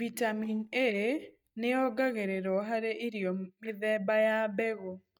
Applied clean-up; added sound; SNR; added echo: neural mask model DeepFilterNet 3.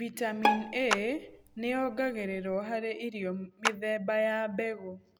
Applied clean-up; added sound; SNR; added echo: none; Bowed string instrument + Clapping; 3 dB; none.